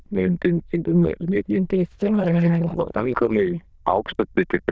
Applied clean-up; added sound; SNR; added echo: neural diffusion model UNIVERSE++.